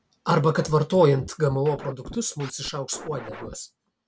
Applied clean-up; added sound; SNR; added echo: none; Scratching (performance technique); 17 dB; none.